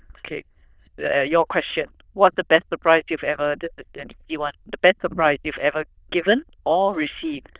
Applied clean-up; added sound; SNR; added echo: neural diffusion model UNIVERSE++.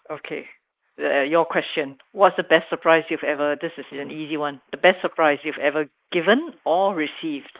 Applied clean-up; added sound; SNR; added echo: neural mask model Resemble Enhance denoiser.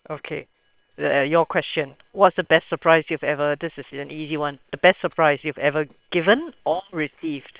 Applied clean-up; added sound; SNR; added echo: neural separator model SepFormer WHAM!.